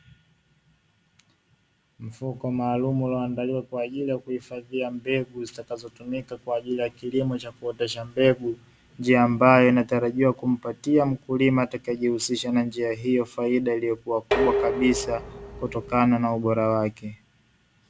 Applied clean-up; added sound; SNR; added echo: none; Dishes, pots, and pans; 4 dB; none.